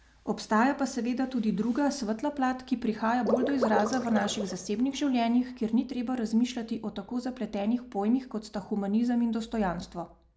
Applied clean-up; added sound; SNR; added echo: none; Water / Liquid; 3 dB; none.